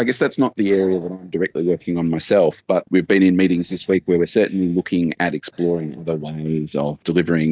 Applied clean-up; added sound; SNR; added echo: neural mask model DeepFilterNet 3.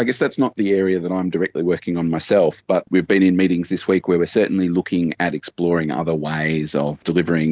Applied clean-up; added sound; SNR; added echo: none; none; none; none.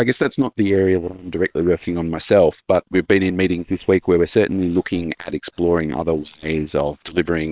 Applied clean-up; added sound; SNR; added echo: neural separator model SepFormer WHAM!.